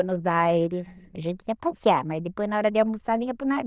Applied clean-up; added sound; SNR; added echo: neural diffusion model UNIVERSE++.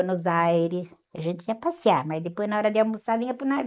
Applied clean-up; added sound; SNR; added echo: neural mask model Resemble Enhance denoiser.